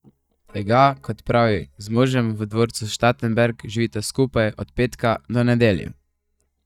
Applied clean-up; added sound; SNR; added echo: neural mask model DeepFilterNet 3.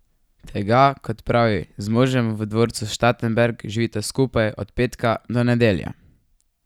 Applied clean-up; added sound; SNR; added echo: none; none; none; none.